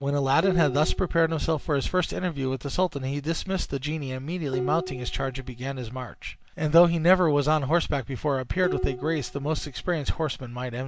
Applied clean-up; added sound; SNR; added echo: neural mask model DeepFilterNet 3.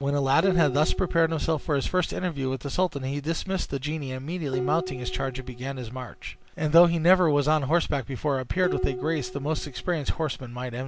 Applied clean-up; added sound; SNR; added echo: none; Dishes, pots, and pans; 13 dB; none.